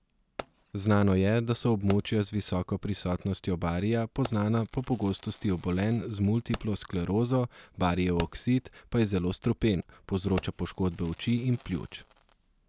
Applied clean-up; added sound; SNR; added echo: none; Fireworks; 19 dB; none.